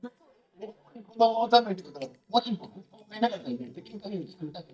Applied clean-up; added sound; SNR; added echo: neural mask model DeepFilterNet 3.